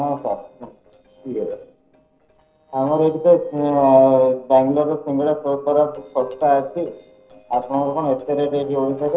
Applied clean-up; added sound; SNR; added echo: neural separator model SepFormer DNS4.